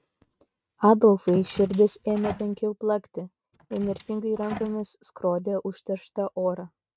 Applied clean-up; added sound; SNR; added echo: neural mask model RNNoise.